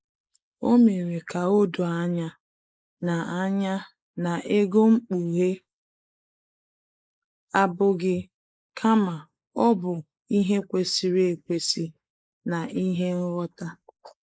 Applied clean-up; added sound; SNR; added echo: neural mask model Resemble Enhance denoiser.